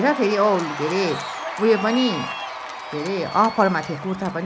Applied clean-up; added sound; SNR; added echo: none; Cheering; 9 dB; none.